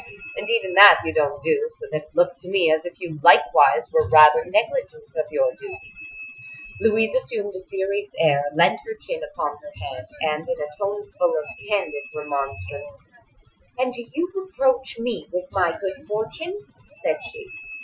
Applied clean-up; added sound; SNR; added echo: classical method Wiener filter.